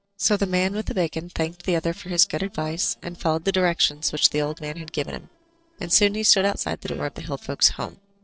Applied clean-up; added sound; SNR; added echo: neural separator model SepFormer DNS4.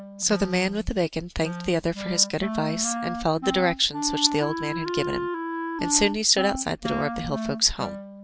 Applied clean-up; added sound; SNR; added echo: none; Wind instrument, woodwind instrument; 6 dB; none.